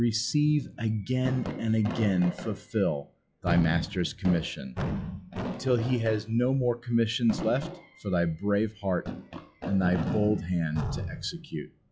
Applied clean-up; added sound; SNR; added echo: classical method log-MMSE.